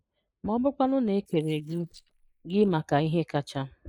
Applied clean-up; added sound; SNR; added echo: neural mask model Resemble Enhance denoiser.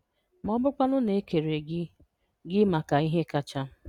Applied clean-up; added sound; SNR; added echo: none; none; none; none.